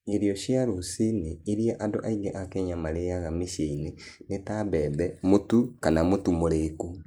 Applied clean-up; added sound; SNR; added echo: neural mask model Resemble Enhance denoiser.